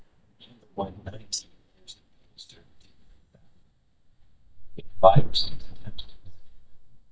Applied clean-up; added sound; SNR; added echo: neural mask model DeepFilterNet 3.